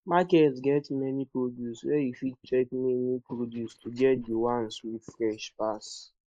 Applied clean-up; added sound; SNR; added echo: neural mask model Resemble Enhance denoiser.